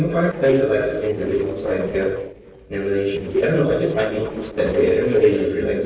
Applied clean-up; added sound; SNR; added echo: neural separator model SepFormer DNS4.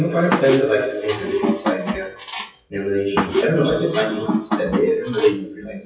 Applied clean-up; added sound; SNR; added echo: classical method WPE with log-MMSE.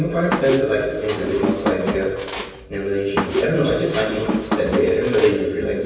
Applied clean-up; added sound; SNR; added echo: none; Squeak; 5 dB; reverberation time 1.2 s.